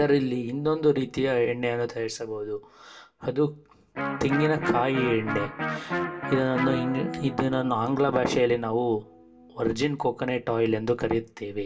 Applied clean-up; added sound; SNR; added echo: none; Electric guitar; 10 dB; reverberation time 0.2 s.